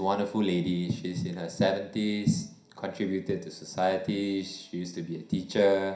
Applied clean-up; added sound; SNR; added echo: none; none; none; reverberation time 0.5 s.